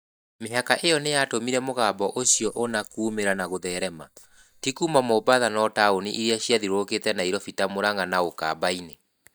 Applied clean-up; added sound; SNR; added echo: neural mask model DeepFilterNet 3.